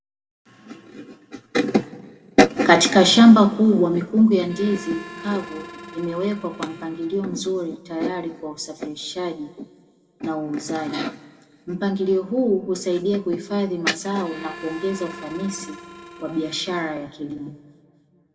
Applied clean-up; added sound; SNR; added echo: none; Harmonica; 18 dB; reverberation time 1.1 s.